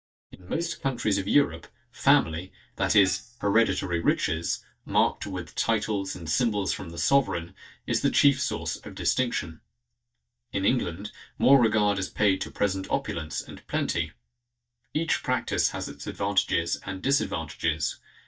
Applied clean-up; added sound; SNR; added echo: neural mask model DeepFilterNet 3.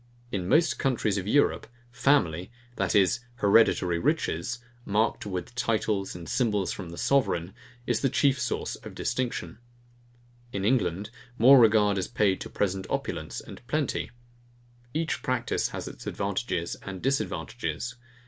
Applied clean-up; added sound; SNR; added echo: none; none; none; none.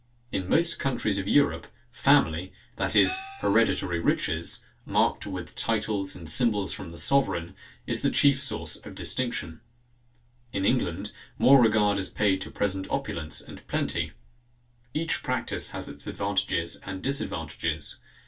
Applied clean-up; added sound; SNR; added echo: none; Gong; 12 dB; reverberation time 0.2 s.